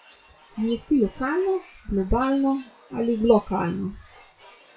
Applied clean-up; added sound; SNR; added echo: classical method WPE with log-MMSE.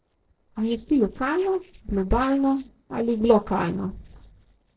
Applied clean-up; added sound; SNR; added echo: neural separator model SepFormer DNS4.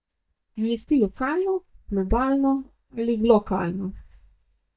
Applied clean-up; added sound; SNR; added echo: neural mask model DeepFilterNet 3.